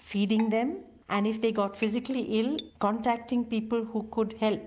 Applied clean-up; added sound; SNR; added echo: none; Keyboard (musical); 17 dB; none.